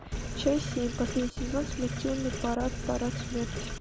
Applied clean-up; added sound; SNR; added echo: none; Sink (filling or washing); 3 dB; none.